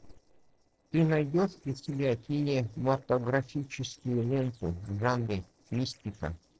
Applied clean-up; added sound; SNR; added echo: neural separator model SepFormer DNS4.